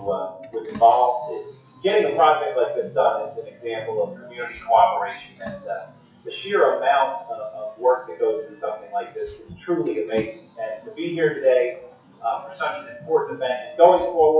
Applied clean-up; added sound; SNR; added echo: classical method WPE with log-MMSE.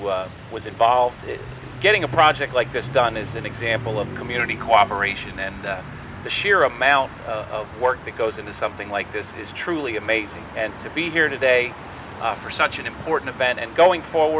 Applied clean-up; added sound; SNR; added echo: none; none; none; none.